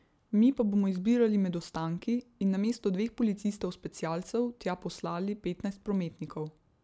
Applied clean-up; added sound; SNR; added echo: none; none; none; none.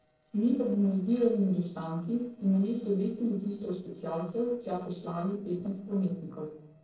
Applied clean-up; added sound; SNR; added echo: neural separator model SepFormer DNS4.